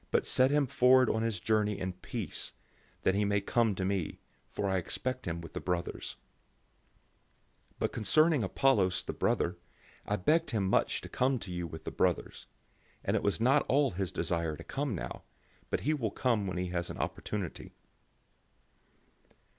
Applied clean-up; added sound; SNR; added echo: none; none; none; none.